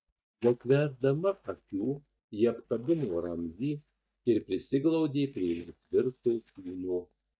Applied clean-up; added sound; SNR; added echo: neural mask model DeepFilterNet 3.